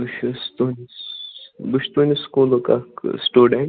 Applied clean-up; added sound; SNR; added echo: none; none; none; none.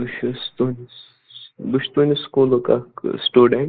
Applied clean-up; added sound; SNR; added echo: neural mask model Resemble Enhance denoiser.